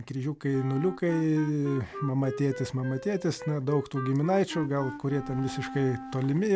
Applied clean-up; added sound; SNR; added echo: none; Wind instrument, woodwind instrument; 12 dB; none.